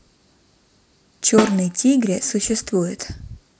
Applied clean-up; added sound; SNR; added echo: none; Snare drum; 7 dB; none.